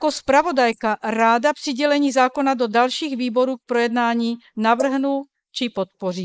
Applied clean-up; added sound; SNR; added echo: neural mask model Resemble Enhance denoiser.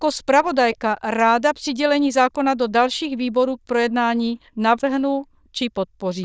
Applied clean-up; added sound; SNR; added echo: neural diffusion model UNIVERSE++.